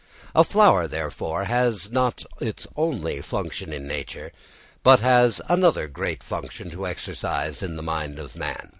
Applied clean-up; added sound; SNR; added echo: none; none; none; none.